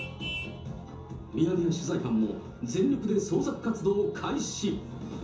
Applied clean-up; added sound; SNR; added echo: none; Vehicle horn, car horn, honking; 18 dB; reverberation time 0.6 s.